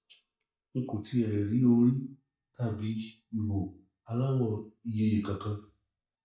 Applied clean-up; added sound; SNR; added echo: neural mask model DeepFilterNet 3.